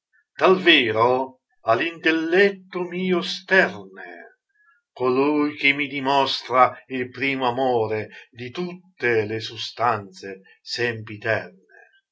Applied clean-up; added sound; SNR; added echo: none; none; none; none.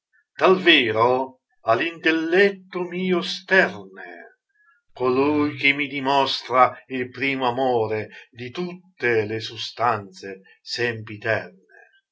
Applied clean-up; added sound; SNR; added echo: none; Wood; 18 dB; none.